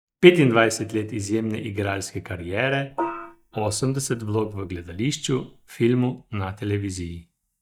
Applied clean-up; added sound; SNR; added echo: neural mask model DeepFilterNet 3.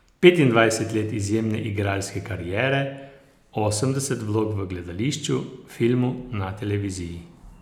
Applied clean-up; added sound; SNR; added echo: none; none; none; none.